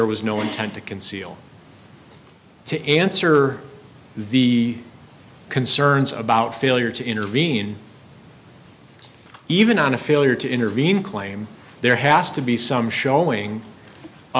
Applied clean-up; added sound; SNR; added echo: none; none; none; none.